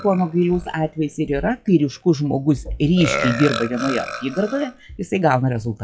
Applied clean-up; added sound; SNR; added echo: classical method WPE with log-MMSE.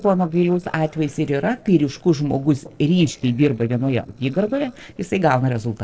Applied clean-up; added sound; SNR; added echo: neural separator model SepFormer DNS4.